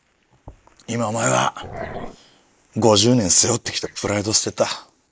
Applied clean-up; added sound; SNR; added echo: neural mask model Resemble Enhance denoiser.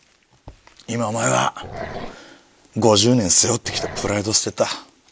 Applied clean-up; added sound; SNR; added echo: none; Growling; 13 dB; none.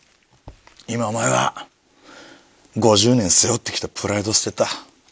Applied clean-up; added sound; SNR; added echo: none; none; none; none.